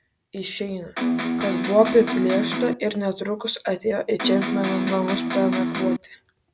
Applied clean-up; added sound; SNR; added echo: none; Electric guitar; 0 dB; none.